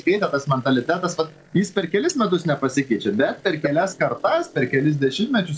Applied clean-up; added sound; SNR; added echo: neural separator model SepFormer DNS4.